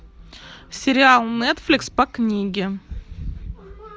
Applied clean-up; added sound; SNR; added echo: none; none; none; none.